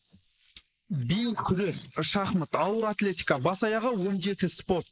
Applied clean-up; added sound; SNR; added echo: neural mask model Resemble Enhance denoiser.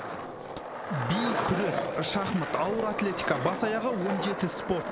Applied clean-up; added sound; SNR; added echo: none; Skateboard; 2 dB; none.